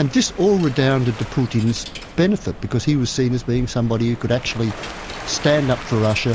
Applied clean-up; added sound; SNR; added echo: none; Coin (dropping) + Waves, surf; 15 dB; none.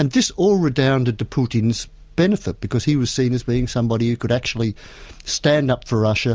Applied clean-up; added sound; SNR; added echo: none; none; none; none.